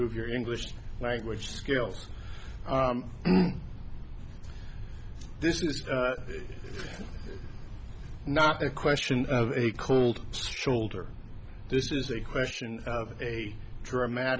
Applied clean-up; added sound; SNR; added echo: none; none; none; none.